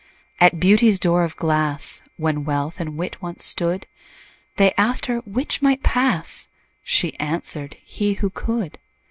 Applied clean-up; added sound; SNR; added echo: none; none; none; none.